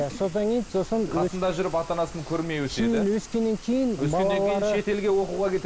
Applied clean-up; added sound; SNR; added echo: none; Rain; 17 dB; none.